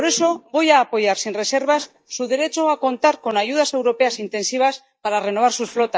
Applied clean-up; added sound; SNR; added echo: neural mask model DeepFilterNet 3.